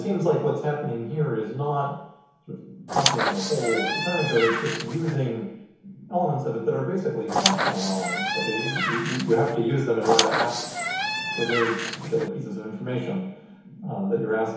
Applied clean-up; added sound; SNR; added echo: none; Squeak; 0 dB; reverberation time 1.0 s.